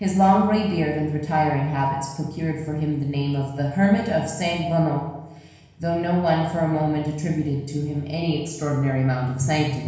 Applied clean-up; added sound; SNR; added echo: none; none; none; reverberation time 1.1 s.